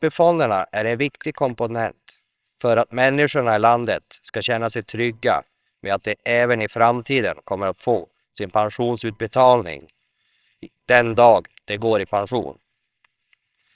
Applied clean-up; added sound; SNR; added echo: neural separator model SepFormer WHAMR!.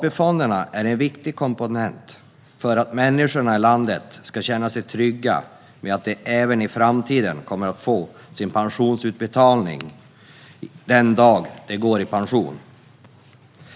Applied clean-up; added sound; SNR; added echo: none; none; none; none.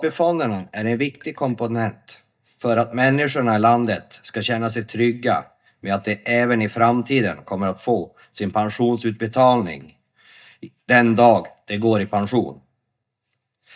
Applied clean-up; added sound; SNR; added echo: neural mask model DeepFilterNet 3.